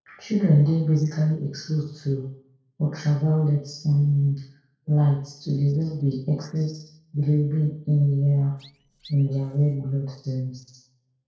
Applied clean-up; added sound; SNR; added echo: neural separator model SepFormer DNS4.